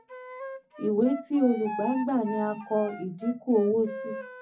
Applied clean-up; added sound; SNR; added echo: none; Wind instrument, woodwind instrument; 12 dB; reverberation time 0.4 s.